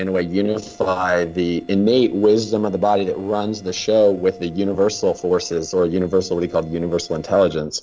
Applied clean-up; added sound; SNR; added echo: neural separator model SepFormer DNS4.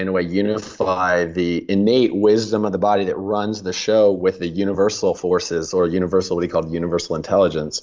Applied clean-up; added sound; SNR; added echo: neural mask model Resemble Enhance denoiser.